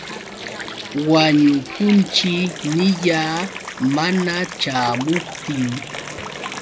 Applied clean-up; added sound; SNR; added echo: none; Water; 11 dB; none.